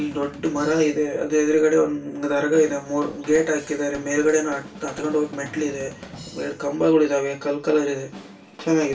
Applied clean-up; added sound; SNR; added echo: none; Drum / Drum kit; 20 dB; reverberation time 0.3 s.